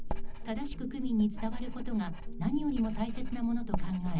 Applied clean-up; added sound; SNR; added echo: none; Writing; 0 dB; reverberation time 0.4 s.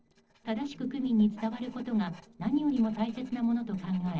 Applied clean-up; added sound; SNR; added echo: neural separator model SepFormer DNS4.